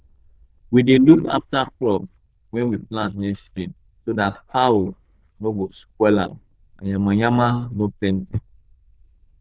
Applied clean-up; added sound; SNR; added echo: neural diffusion model UNIVERSE++.